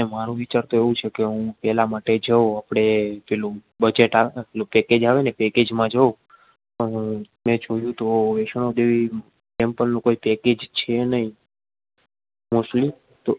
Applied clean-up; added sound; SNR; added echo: none; none; none; none.